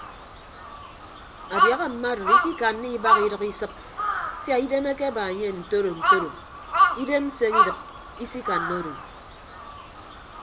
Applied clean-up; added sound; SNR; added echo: none; Crow; -2 dB; none.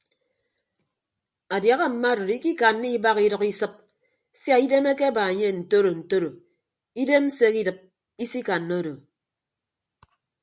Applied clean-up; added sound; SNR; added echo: none; none; none; none.